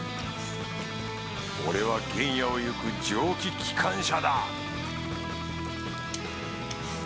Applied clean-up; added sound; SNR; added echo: none; none; none; none.